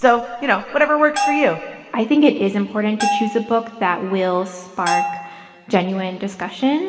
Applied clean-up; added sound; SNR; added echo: none; Bell; 7 dB; reverberation time 2.5 s.